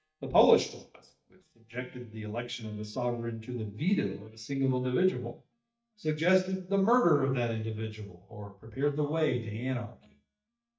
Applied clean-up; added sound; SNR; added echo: neural mask model DeepFilterNet 3.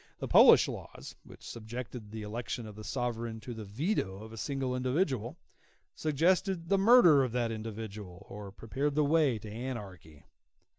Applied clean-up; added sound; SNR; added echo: none; none; none; none.